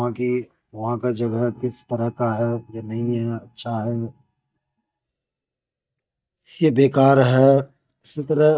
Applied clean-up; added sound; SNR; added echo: neural mask model DeepFilterNet 3.